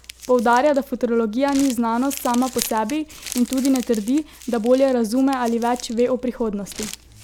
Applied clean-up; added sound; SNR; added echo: none; Crumpling, crinkling; 17 dB; none.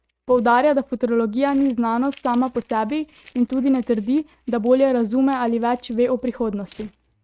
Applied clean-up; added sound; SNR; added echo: neural mask model RNNoise.